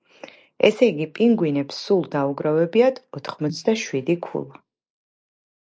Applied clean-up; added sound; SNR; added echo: neural mask model Resemble Enhance denoiser.